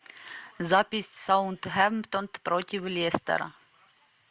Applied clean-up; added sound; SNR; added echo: none; none; none; none.